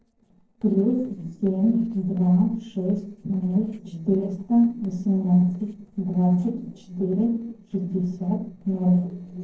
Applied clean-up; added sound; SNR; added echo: neural separator model SepFormer DNS4.